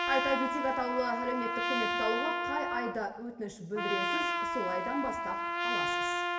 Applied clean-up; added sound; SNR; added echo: none; Trumpet; -2 dB; reverberation time 1.2 s.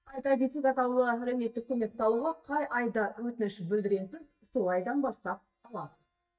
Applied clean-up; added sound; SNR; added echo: neural mask model DeepFilterNet 3.